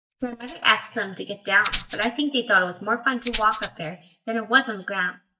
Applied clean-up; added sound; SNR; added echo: neural mask model DeepFilterNet 3.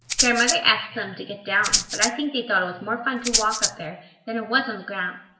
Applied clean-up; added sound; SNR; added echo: none; Rattle (instrument); -1 dB; reverberation time 0.7 s.